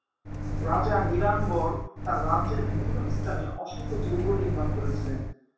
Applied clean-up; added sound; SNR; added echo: none; Microwave oven; -2 dB; reverberation time 0.7 s.